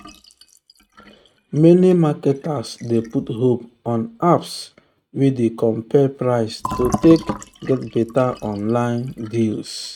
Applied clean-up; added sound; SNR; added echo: neural mask model RNNoise.